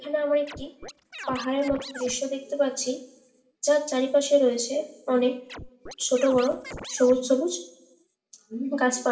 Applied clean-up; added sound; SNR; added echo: none; Scratching (performance technique); 14 dB; reverberation time 0.7 s.